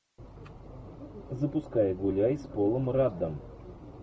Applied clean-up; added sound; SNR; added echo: none; none; none; none.